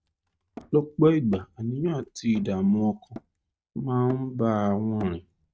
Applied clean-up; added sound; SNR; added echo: neural mask model RNNoise.